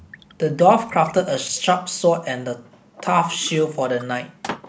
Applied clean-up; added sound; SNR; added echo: none; Liquid; 19 dB; none.